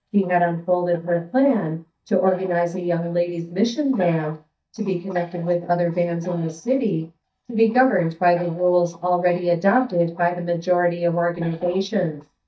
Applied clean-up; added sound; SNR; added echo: neural mask model DeepFilterNet 3.